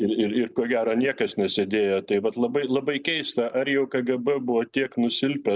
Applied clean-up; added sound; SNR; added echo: none; none; none; none.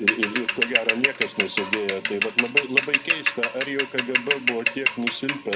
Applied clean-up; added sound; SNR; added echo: none; Mechanisms / Bicycle; -4 dB; none.